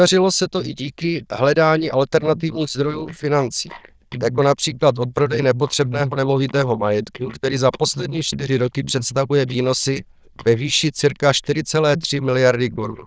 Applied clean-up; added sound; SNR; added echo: neural diffusion model UNIVERSE++.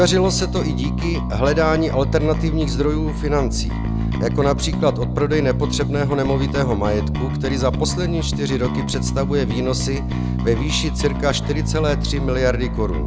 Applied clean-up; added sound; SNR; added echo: none; Bass guitar; 1 dB; none.